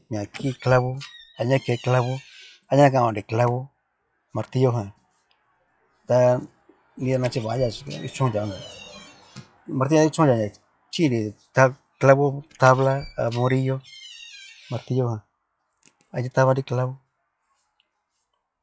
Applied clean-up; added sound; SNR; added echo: classical method log-MMSE.